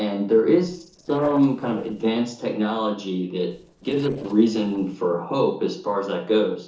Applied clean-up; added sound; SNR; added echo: neural separator model SepFormer DNS4.